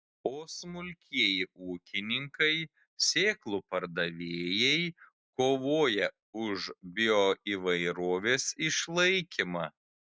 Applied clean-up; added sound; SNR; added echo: none; none; none; none.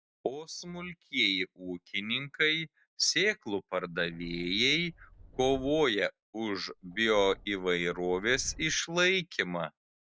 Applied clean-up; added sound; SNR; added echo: none; Subway, metro, underground; 19 dB; none.